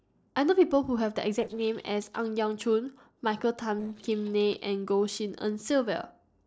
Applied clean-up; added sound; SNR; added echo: neural separator model SepFormer DNS4.